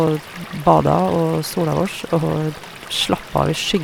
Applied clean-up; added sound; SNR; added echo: none; Stream / Liquid; 17 dB; none.